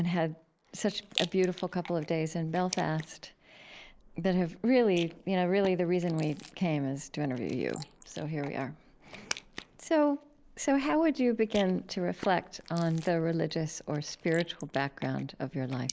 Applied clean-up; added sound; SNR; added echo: neural mask model Resemble Enhance denoiser.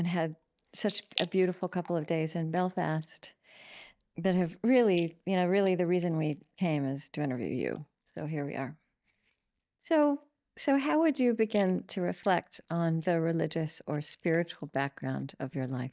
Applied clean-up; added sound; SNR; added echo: neural mask model DeepFilterNet 3.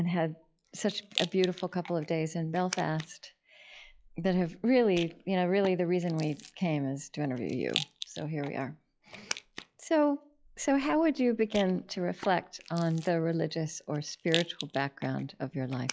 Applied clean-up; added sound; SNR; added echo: classical method log-MMSE.